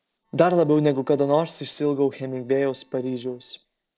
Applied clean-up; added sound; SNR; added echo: neural separator model SepFormer DNS4.